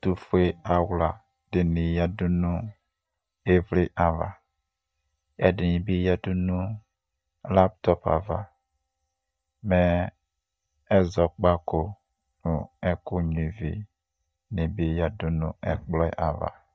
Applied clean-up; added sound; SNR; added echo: neural mask model DeepFilterNet 3.